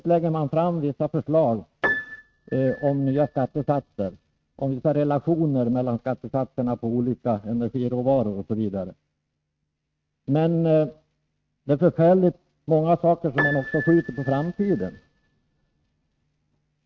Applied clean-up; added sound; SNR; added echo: neural mask model RNNoise.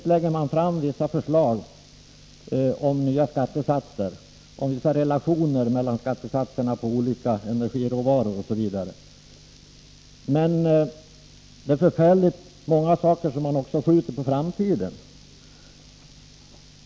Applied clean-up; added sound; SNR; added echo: none; none; none; none.